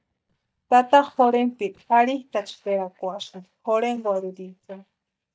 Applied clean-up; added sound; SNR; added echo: neural mask model DeepFilterNet 3.